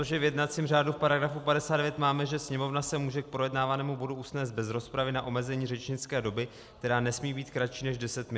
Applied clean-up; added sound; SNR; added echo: none; none; none; none.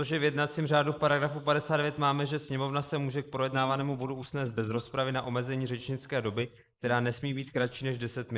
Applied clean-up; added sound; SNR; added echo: neural mask model Resemble Enhance denoiser.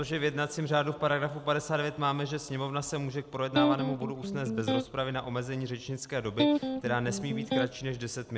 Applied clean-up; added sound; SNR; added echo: none; Electric guitar; -1 dB; none.